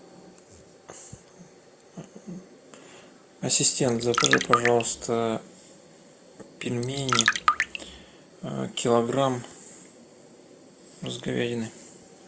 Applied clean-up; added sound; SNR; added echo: none; Trickle, dribble; -3 dB; none.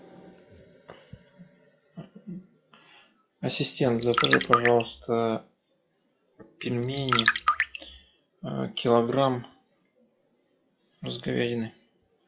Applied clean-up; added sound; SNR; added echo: classical method log-MMSE.